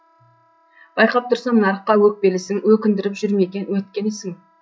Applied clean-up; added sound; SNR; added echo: classical method log-MMSE.